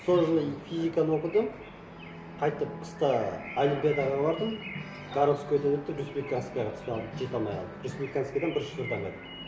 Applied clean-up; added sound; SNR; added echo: none; Bird; 18 dB; none.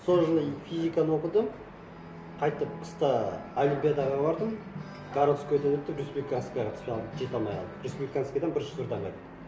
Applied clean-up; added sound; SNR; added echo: none; none; none; none.